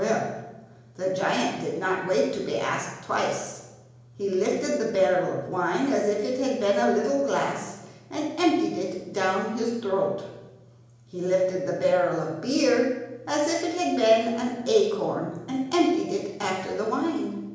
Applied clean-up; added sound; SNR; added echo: none; none; none; reverberation time 1.0 s.